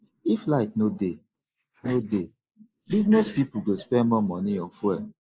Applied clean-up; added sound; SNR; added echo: neural mask model Resemble Enhance denoiser.